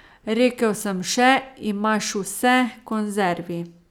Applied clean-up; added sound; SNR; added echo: none; none; none; none.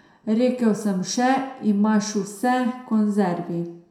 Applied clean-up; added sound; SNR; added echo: none; none; none; reverberation time 0.6 s.